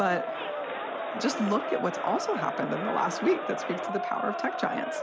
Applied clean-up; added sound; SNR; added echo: none; Crowd; 3 dB; none.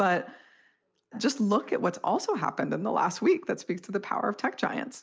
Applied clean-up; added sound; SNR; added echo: none; none; none; none.